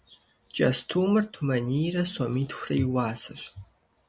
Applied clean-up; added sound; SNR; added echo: none; none; none; none.